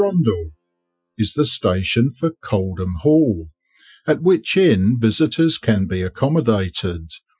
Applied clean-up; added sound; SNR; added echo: classical method Wiener filter.